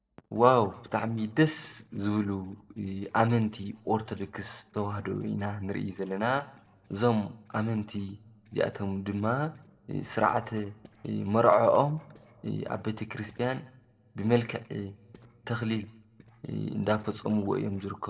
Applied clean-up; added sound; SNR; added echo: neural separator model SepFormer DNS4.